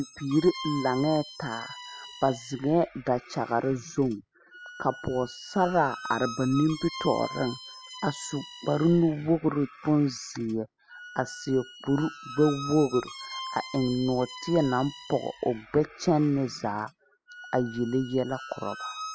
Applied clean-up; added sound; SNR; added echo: classical method spectral subtraction.